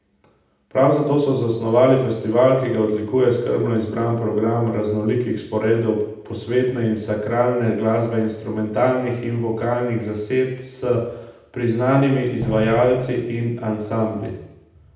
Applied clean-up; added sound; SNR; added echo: none; Drum; 9 dB; reverberation time 0.8 s.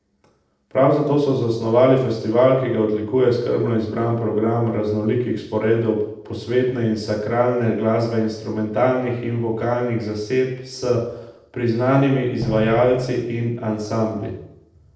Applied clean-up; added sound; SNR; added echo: neural separator model SepFormer DNS4.